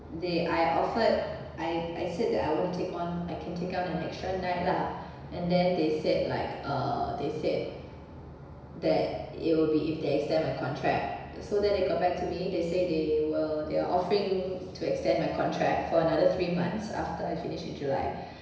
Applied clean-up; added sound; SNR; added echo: none; none; none; reverberation time 1.0 s.